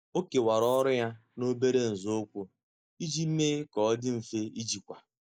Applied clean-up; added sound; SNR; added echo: neural mask model DeepFilterNet 3.